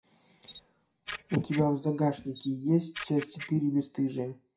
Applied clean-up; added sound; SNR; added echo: classical method WPE with log-MMSE.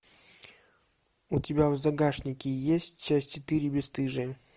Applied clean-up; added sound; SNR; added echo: none; none; none; none.